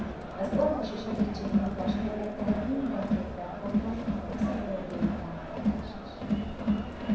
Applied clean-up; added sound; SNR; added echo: none; Crowd; -4 dB; reverberation time 0.7 s.